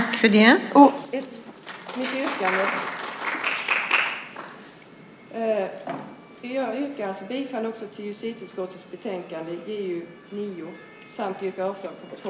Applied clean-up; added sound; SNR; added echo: none; none; none; none.